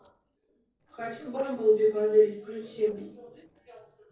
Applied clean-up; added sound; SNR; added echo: neural separator model SepFormer DNS4.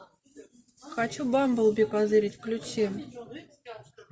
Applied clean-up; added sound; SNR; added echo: none; none; none; none.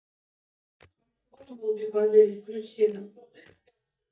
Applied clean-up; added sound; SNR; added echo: neural mask model DeepFilterNet 3.